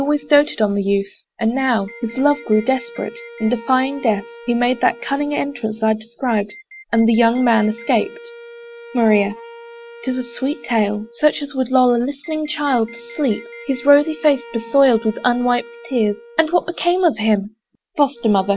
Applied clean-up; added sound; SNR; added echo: none; Alarm + Wind instrument, woodwind instrument; 20 dB; none.